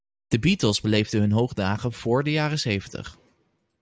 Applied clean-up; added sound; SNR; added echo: none; none; none; none.